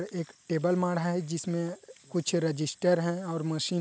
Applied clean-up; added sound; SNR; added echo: none; none; none; none.